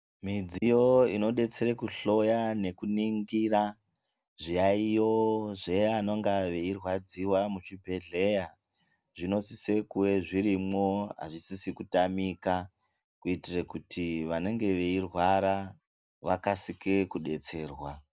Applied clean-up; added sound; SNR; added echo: none; none; none; none.